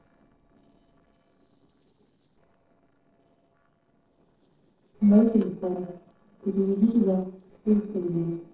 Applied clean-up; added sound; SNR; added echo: neural separator model SepFormer DNS4.